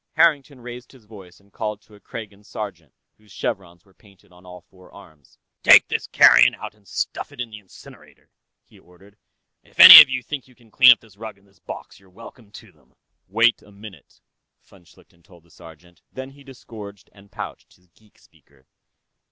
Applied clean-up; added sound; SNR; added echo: none; none; none; none.